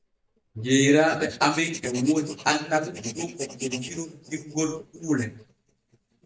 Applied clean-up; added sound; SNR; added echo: neural mask model DeepFilterNet 3.